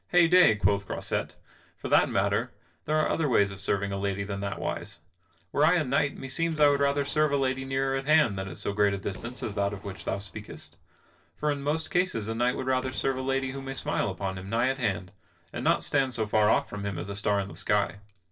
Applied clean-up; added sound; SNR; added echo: neural separator model SepFormer DNS4.